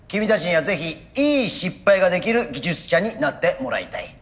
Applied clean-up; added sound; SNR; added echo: none; none; none; none.